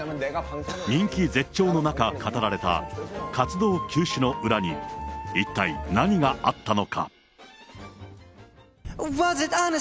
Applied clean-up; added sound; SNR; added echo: none; none; none; none.